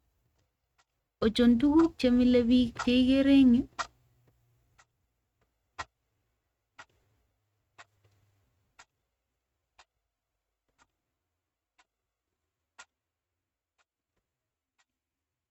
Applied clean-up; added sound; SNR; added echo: neural mask model RNNoise.